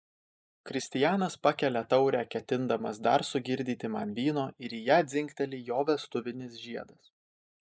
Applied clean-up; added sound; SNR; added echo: neural mask model Resemble Enhance denoiser.